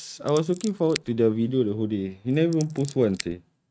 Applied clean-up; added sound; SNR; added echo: neural mask model RNNoise.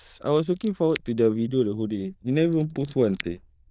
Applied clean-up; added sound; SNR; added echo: neural diffusion model UNIVERSE++.